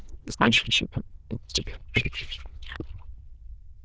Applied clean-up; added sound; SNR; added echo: neural diffusion model UNIVERSE++.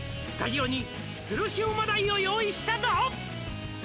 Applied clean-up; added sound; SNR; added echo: none; none; none; none.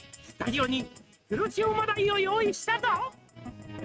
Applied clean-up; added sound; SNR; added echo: neural mask model RNNoise.